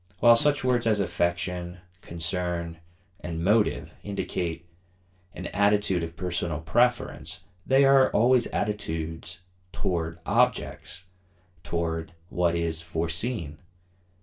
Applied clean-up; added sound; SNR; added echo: none; Fart; 18 dB; reverberation time 0.2 s.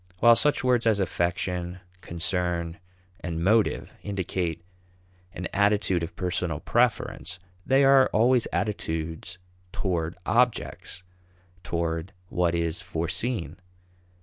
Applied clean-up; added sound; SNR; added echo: none; none; none; none.